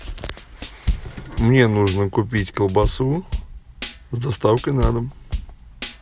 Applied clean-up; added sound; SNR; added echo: none; Tambourine / Drum / Drum kit; 7 dB; none.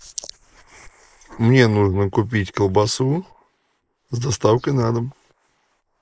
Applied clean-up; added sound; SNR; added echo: neural mask model Resemble Enhance denoiser.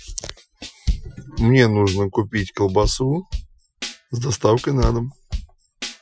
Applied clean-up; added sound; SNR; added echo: classical method Wiener filter.